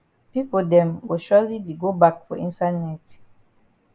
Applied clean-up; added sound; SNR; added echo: none; none; none; none.